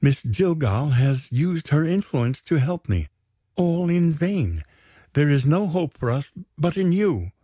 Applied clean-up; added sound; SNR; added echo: none; none; none; none.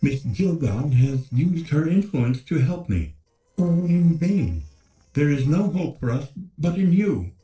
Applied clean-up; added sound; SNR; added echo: neural separator model SepFormer DNS4.